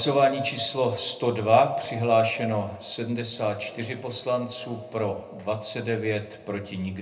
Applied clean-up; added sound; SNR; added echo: none; none; none; reverberation time 0.3 s.